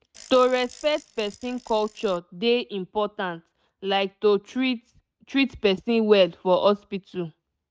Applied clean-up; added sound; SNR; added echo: neural mask model RNNoise.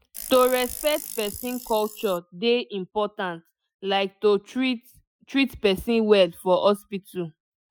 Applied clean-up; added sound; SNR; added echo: classical method Wiener filter.